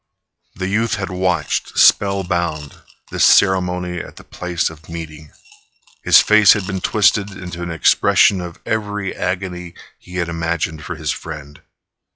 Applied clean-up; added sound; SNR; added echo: classical method log-MMSE.